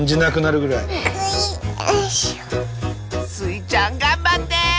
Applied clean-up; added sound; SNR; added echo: none; none; none; none.